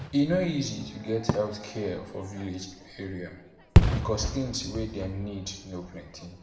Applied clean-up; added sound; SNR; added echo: none; Fireworks; -2 dB; reverberation time 0.8 s.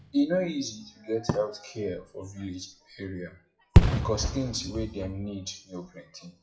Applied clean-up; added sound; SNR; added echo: classical method WPE with log-MMSE.